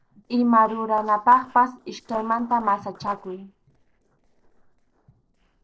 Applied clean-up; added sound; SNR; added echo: neural separator model SepFormer DNS4.